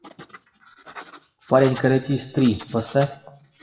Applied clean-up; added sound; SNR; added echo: classical method WPE with log-MMSE.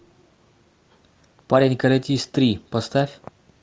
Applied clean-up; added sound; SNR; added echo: none; none; none; none.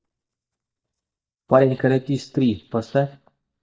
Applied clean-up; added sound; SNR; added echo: neural mask model DeepFilterNet 3.